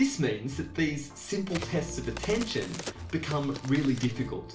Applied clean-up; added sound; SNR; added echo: none; Crack; 13 dB; reverberation time 0.4 s.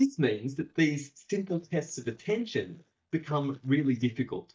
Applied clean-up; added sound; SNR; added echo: neural mask model DeepFilterNet 3.